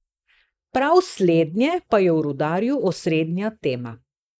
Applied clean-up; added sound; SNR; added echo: neural mask model Resemble Enhance denoiser.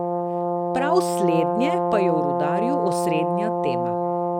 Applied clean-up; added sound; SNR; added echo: none; Brass instrument; -3 dB; none.